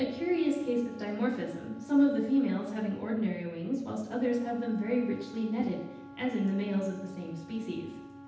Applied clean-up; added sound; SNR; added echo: none; Wind instrument, woodwind instrument; 17 dB; reverberation time 0.9 s.